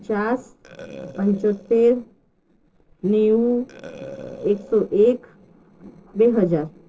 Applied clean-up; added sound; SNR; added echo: neural separator model SepFormer DNS4.